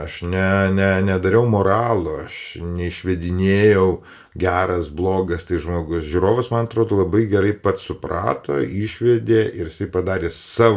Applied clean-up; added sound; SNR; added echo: none; none; none; reverberation time 0.2 s.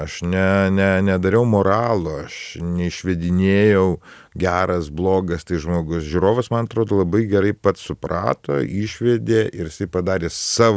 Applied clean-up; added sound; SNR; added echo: none; none; none; none.